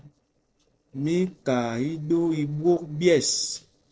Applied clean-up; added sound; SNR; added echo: neural separator model SepFormer DNS4.